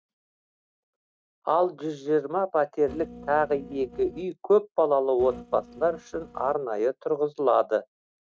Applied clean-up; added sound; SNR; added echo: neural mask model RNNoise.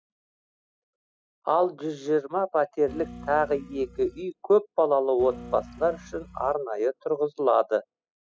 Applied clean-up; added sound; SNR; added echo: classical method spectral subtraction.